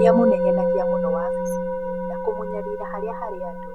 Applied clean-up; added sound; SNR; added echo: none; Musical instrument; -4 dB; none.